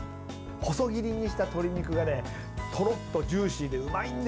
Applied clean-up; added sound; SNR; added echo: none; none; none; none.